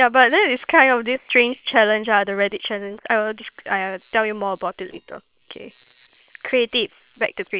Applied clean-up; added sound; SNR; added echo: neural separator model SepFormer WHAM!.